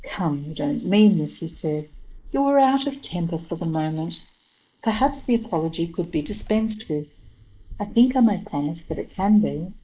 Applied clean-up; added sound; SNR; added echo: neural mask model Resemble Enhance denoiser.